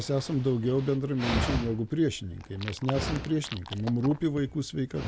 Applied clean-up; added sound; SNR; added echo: none; Dog; 8 dB; none.